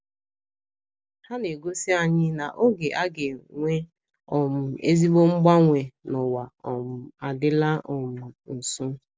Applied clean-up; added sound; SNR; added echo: none; none; none; none.